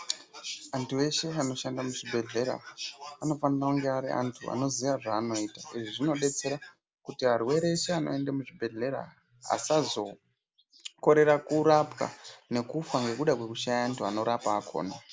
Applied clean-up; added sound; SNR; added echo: none; none; none; none.